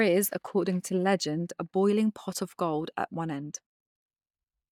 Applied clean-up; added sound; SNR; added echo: neural mask model DeepFilterNet 3.